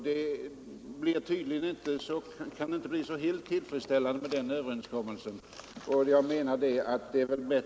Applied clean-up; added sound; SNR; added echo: none; none; none; none.